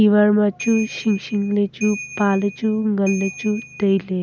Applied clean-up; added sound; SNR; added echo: none; Ringtone / Bell; 16 dB; none.